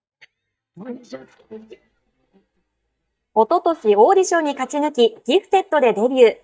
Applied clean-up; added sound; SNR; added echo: neural mask model DeepFilterNet 3.